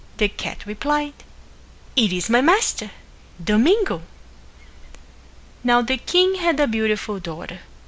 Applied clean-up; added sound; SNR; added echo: none; none; none; none.